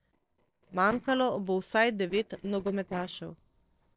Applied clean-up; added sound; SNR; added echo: neural separator model SepFormer DNS4.